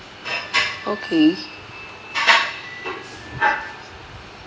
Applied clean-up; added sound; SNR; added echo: none; none; none; none.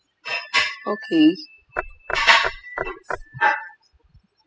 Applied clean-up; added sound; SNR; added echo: classical method spectral subtraction.